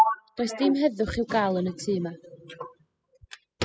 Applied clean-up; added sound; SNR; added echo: classical method spectral subtraction.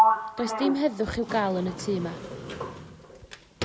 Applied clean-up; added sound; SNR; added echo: none; Sliding door; 0 dB; none.